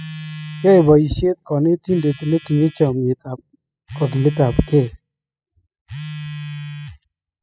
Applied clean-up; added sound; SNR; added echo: classical method spectral subtraction.